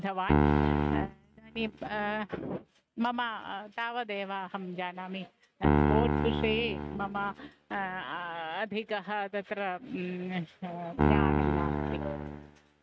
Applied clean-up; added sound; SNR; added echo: neural mask model RNNoise.